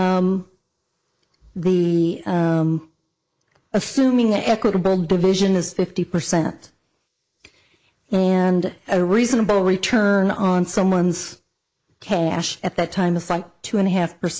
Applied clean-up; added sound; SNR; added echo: neural mask model Resemble Enhance denoiser.